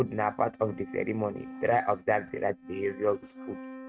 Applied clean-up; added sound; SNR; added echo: neural mask model RNNoise.